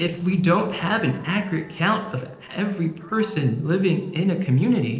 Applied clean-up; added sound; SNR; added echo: neural separator model SepFormer DNS4.